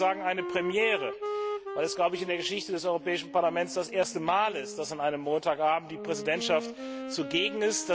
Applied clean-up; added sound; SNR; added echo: none; Wind instrument, woodwind instrument; 9 dB; none.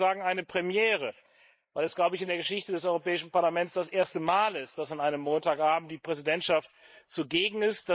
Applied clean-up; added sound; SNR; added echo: neural mask model Resemble Enhance denoiser.